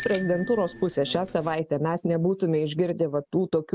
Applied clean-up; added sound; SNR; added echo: none; Bicycle bell; 12 dB; none.